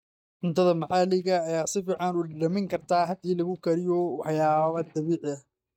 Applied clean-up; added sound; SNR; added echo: neural mask model DeepFilterNet 3.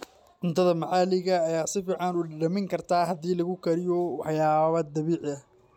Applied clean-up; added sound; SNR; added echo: none; none; none; none.